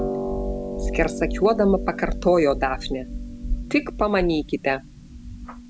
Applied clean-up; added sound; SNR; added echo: none; Harp; 5 dB; none.